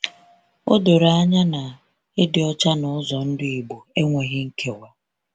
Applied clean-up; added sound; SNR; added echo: none; none; none; none.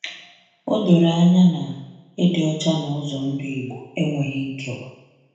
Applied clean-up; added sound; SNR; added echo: none; none; none; reverberation time 0.8 s.